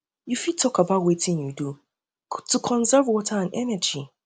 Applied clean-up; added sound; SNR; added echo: none; none; none; none.